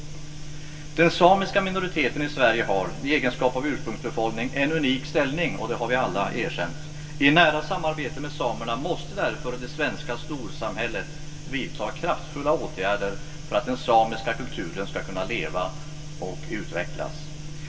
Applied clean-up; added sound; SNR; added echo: none; Piano; 15 dB; reverberation time 0.2 s.